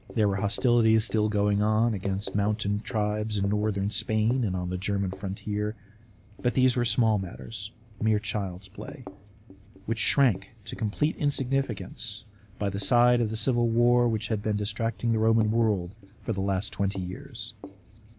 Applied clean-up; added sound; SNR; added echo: none; Writing; 17 dB; none.